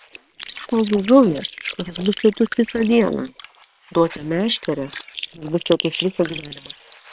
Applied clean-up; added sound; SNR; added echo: neural separator model SepFormer WHAM!.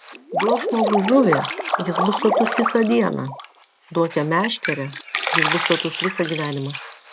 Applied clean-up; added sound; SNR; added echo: none; Drip; 3 dB; none.